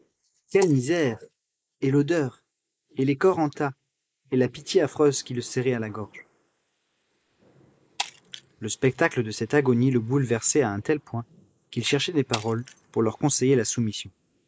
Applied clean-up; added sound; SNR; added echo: neural mask model Resemble Enhance denoiser.